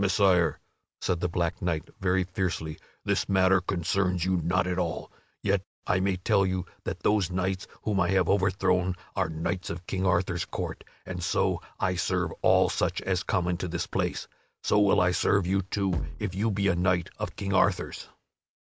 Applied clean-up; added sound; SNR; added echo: none; Bass drum; 7 dB; none.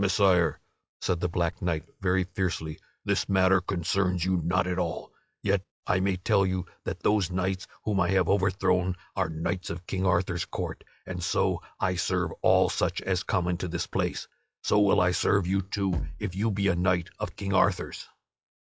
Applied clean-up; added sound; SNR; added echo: classical method log-MMSE.